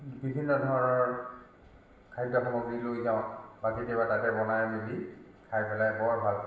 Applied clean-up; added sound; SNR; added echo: none; none; none; reverberation time 1.0 s.